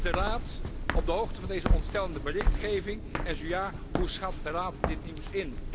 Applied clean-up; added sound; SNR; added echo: none; Walk, footsteps; -4 dB; none.